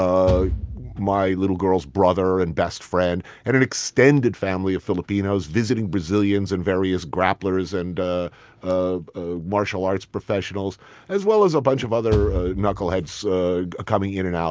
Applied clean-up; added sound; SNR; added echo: none; Bass drum / Thump, thud; 6 dB; none.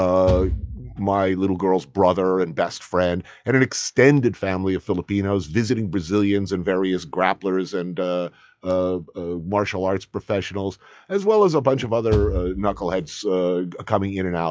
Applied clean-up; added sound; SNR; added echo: classical method log-MMSE.